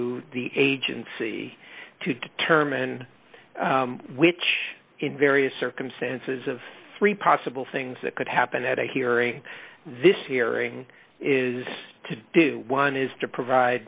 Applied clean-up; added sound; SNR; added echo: none; none; none; none.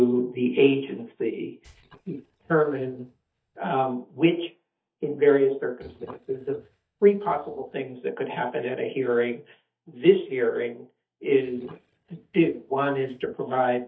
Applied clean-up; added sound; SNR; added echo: neural mask model DeepFilterNet 3.